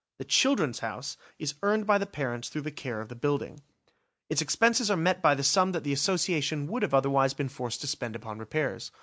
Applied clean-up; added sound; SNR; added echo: none; none; none; none.